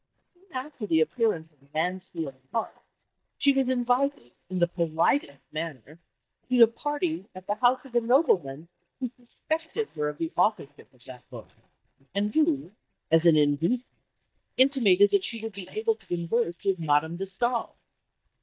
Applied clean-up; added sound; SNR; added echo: neural mask model DeepFilterNet 3.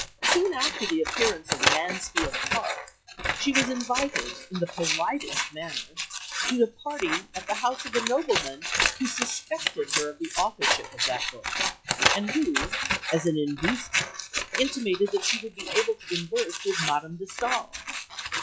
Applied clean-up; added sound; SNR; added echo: classical method log-MMSE.